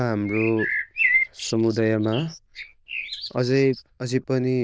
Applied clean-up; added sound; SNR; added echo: neural diffusion model UNIVERSE++.